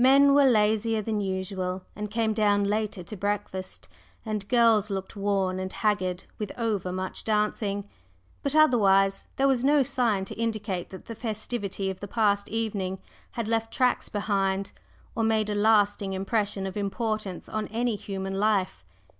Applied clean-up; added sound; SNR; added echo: none; none; none; none.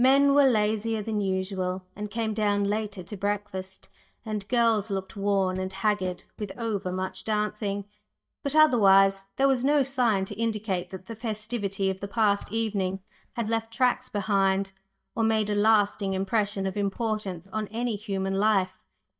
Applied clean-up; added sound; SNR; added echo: neural mask model DeepFilterNet 3.